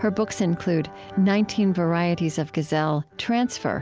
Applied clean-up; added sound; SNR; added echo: none; none; none; none.